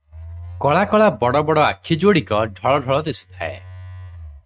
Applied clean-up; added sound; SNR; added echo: neural mask model RNNoise.